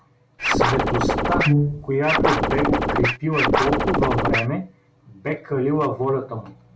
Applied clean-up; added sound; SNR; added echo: none; Brass instrument + Scratching (performance technique); -5 dB; none.